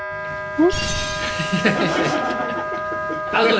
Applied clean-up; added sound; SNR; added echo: none; Wind instrument, woodwind instrument; 4 dB; none.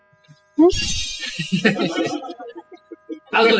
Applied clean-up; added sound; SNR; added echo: classical method spectral subtraction.